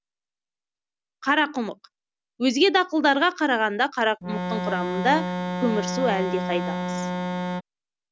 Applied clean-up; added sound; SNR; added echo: none; Organ; 2 dB; none.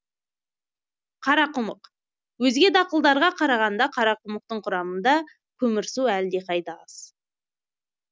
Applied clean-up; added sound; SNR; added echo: none; none; none; none.